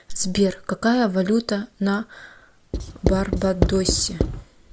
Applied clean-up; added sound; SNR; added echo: none; Writing; 1 dB; none.